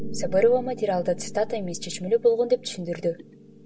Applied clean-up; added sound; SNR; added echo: none; Piano; 10 dB; none.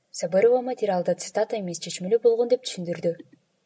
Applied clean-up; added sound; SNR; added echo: none; none; none; none.